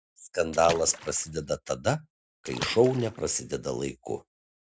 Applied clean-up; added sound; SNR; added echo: none; Water / Splash, splatter; 14 dB; none.